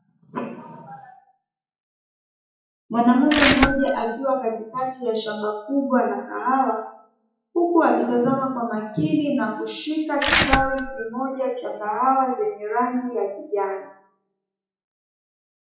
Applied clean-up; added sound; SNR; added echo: classical method WPE with log-MMSE.